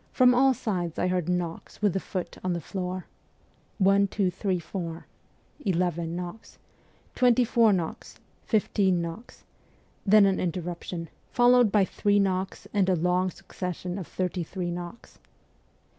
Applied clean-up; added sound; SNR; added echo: none; none; none; none.